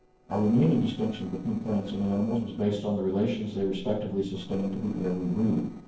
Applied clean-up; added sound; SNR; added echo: neural separator model SepFormer DNS4.